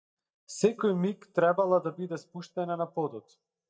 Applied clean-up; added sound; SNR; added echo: neural mask model DeepFilterNet 3.